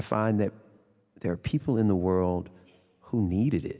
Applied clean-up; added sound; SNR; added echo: none; none; none; none.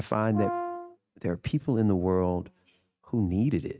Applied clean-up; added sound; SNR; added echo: neural mask model RNNoise.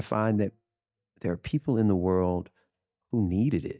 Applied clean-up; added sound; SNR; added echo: neural mask model DeepFilterNet 3.